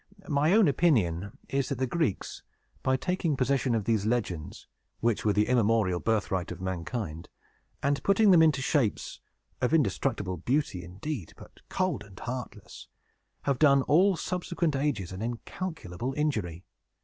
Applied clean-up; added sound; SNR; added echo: none; none; none; none.